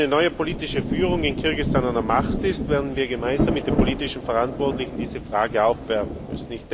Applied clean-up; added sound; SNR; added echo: none; Rain; 3 dB; none.